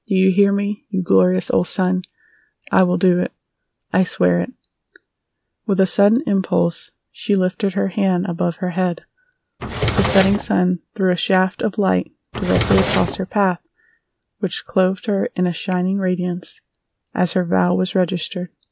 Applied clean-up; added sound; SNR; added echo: none; Drawer open or close; 2 dB; none.